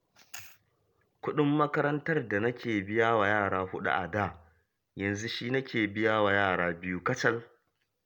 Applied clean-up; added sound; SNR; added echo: none; none; none; none.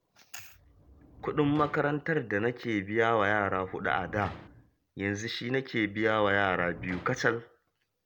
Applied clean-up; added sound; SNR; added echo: none; Sliding door; 19 dB; none.